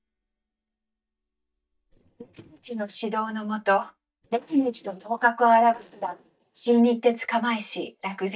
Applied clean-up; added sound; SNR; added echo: neural mask model DeepFilterNet 3.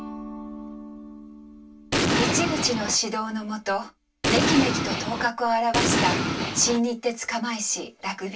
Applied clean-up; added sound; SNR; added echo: none; Explosion; -3 dB; reverberation time 0.1 s.